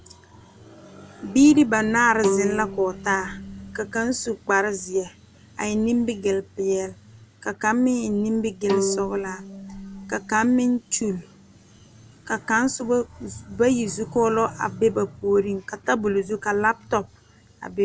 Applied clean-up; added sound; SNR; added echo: none; Bowed string instrument; 8 dB; none.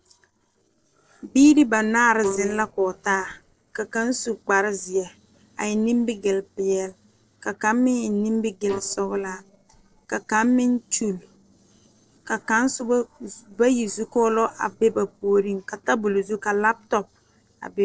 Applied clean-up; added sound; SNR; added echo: neural separator model SepFormer DNS4.